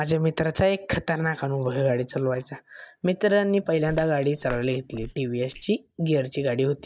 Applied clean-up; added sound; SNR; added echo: neural mask model DeepFilterNet 3.